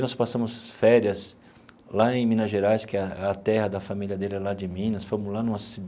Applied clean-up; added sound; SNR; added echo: none; none; none; none.